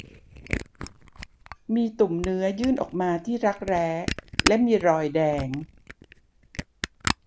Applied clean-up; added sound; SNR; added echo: none; Camera; 8 dB; none.